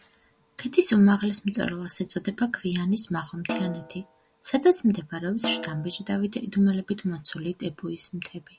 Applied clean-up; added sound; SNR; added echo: none; Snare drum; 12 dB; none.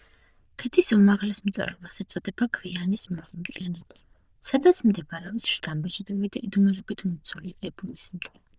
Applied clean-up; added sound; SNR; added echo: neural diffusion model UNIVERSE++.